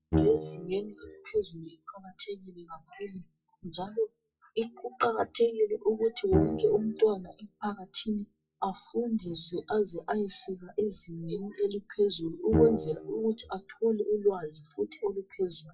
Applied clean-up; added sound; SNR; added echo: classical method WPE with log-MMSE.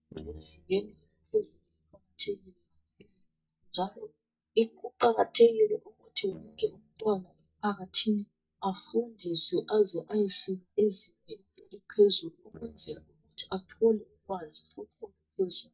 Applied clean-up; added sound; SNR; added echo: neural mask model DeepFilterNet 3.